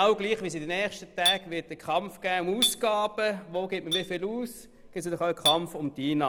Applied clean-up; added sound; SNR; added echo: none; Chink, clink; 6 dB; none.